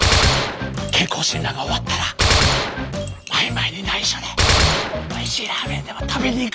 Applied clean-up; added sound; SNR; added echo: none; Gunshot, gunfire; -1 dB; none.